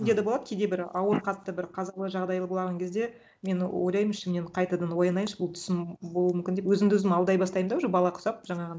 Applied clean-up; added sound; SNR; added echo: none; none; none; none.